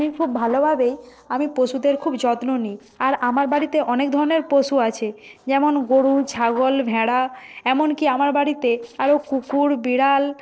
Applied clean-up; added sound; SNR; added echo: neural separator model SepFormer DNS4.